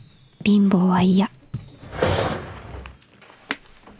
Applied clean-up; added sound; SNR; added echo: none; none; none; none.